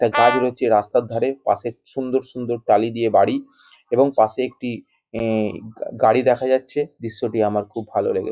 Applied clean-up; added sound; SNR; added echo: classical method log-MMSE.